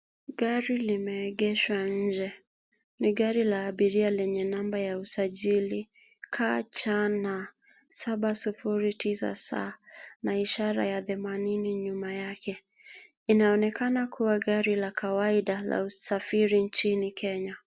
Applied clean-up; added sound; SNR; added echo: none; none; none; none.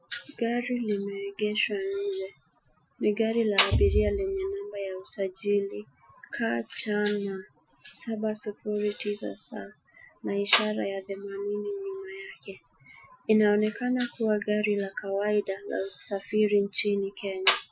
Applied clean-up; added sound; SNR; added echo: classical method Wiener filter.